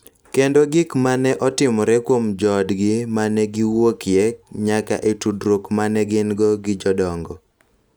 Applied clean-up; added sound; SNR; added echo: none; none; none; none.